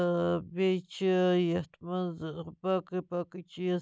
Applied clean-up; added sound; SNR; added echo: none; none; none; none.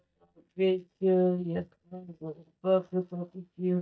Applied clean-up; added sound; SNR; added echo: neural mask model DeepFilterNet 3.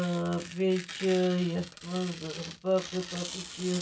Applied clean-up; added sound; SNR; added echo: none; Tearing; 12 dB; reverberation time 0.2 s.